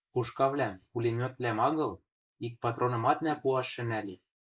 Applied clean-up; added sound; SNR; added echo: neural mask model Resemble Enhance denoiser.